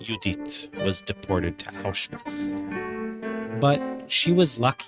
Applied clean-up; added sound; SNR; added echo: neural mask model RNNoise.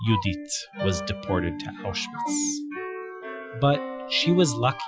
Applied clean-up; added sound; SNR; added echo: classical method Wiener filter.